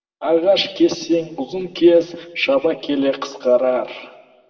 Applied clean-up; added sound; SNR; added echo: none; none; none; reverberation time 1.0 s.